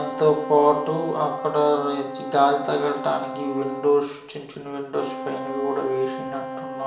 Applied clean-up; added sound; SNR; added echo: none; Wind instrument, woodwind instrument; 9 dB; reverberation time 0.7 s.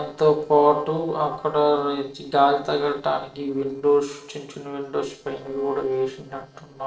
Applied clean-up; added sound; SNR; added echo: neural separator model SepFormer DNS4.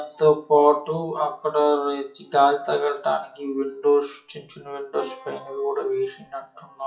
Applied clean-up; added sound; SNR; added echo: classical method WPE with log-MMSE.